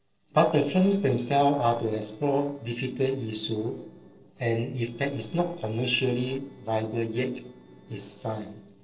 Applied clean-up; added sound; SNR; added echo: neural separator model SepFormer DNS4.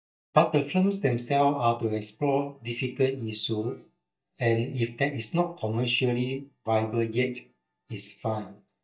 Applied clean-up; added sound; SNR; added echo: neural mask model DeepFilterNet 3.